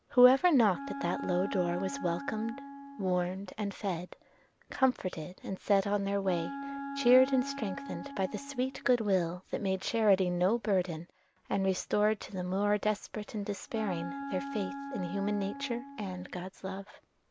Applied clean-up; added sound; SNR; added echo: none; Wind instrument, woodwind instrument; 11 dB; none.